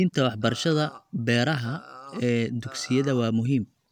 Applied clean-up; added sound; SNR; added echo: none; Burping, eructation; 20 dB; none.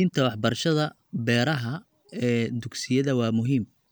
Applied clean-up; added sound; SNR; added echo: none; none; none; none.